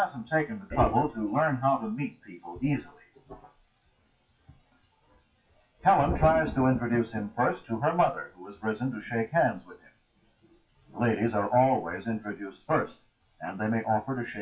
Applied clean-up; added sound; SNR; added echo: classical method WPE with log-MMSE.